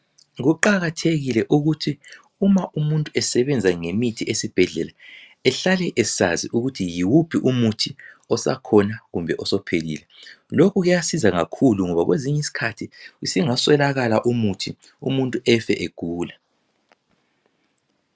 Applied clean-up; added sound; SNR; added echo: none; none; none; none.